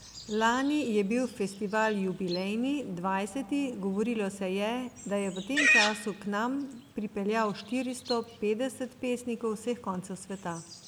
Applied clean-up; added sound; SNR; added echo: none; Livestock, farm animals, working animals; 6 dB; none.